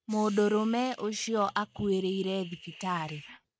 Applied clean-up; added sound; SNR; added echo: neural mask model RNNoise.